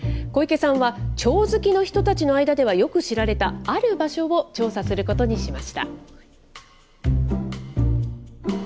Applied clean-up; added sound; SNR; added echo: none; none; none; none.